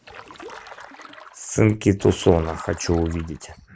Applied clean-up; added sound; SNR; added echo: none; Stream; 19 dB; none.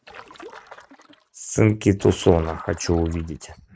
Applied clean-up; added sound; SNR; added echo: neural mask model RNNoise.